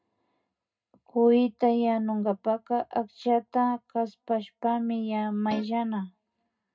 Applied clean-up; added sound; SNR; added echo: none; Guitar; 13 dB; reverberation time 0.2 s.